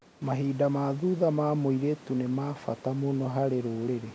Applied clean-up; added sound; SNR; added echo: none; none; none; none.